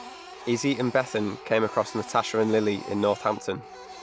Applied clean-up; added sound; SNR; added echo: none; Printer; 16 dB; none.